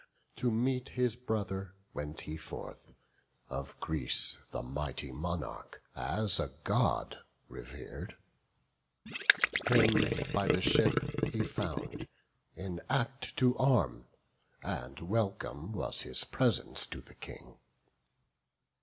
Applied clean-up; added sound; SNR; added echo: none; Gurgling; -4 dB; none.